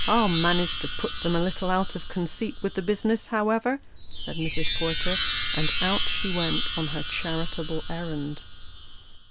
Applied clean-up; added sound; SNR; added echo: none; Chime; 0 dB; none.